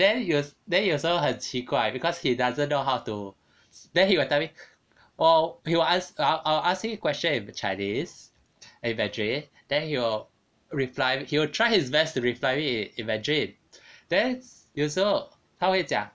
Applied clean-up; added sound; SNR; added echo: none; none; none; none.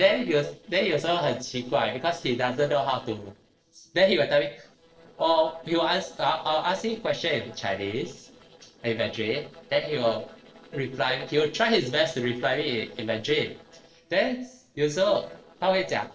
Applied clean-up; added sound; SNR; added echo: neural separator model SepFormer DNS4.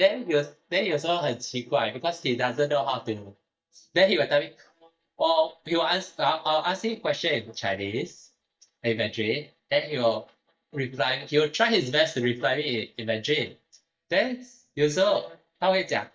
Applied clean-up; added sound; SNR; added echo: neural mask model DeepFilterNet 3.